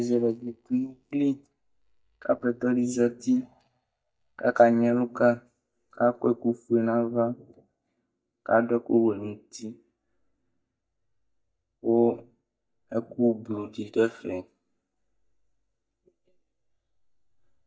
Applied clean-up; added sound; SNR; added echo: neural mask model DeepFilterNet 3.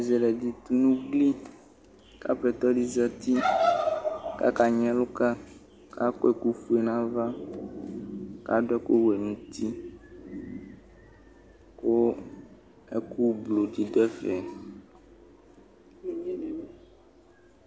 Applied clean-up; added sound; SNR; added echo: none; none; none; none.